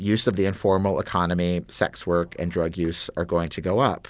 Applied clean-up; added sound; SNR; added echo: none; none; none; none.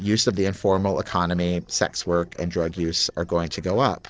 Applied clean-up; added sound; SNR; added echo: neural separator model SepFormer DNS4.